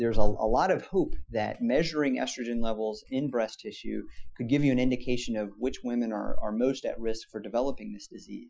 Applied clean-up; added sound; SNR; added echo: classical method Wiener filter.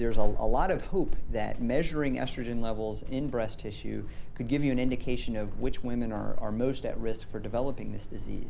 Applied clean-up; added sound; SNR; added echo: none; Squeak / Walk, footsteps; -4 dB; none.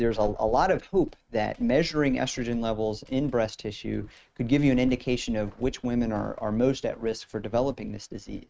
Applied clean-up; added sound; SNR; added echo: neural mask model RNNoise.